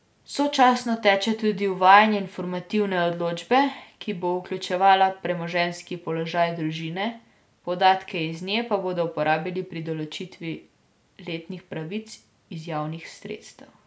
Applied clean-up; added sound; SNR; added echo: none; none; none; none.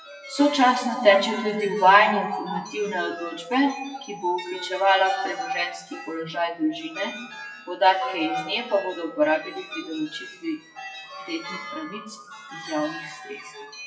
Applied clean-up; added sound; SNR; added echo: classical method WPE with log-MMSE.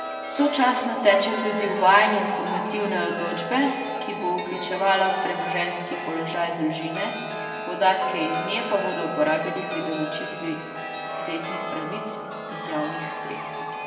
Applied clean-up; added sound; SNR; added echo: none; Chime; 6 dB; reverberation time 2.3 s.